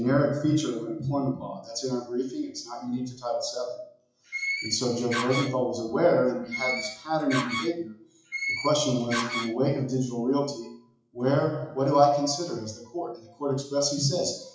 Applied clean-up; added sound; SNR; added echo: classical method WPE with log-MMSE.